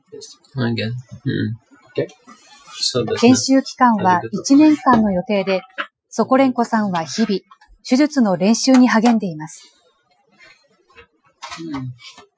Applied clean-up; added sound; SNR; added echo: classical method Wiener filter.